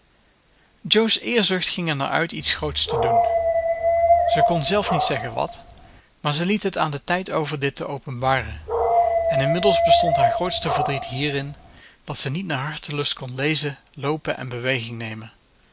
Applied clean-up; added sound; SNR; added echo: none; Dog; -4 dB; none.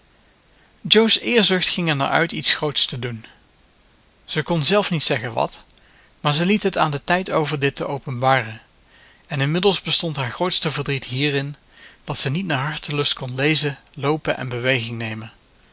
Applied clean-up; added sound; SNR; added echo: none; none; none; none.